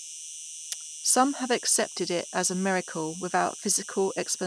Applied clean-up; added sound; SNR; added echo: none; Insect; 13 dB; none.